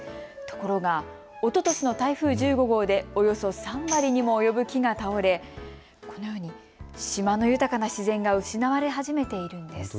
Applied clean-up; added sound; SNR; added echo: none; Tambourine; 13 dB; none.